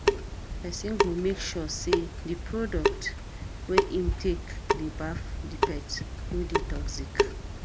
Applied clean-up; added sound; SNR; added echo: none; Drip / Sink (filling or washing) / Water tap, faucet; -4 dB; none.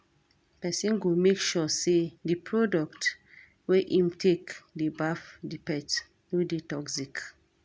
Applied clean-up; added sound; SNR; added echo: none; none; none; none.